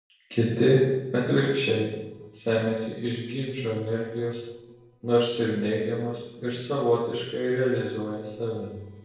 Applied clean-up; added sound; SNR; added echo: neural separator model SepFormer DNS4.